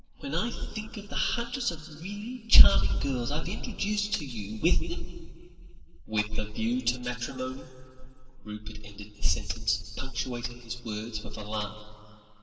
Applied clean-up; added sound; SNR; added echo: none; none; none; reverberation time 2.1 s.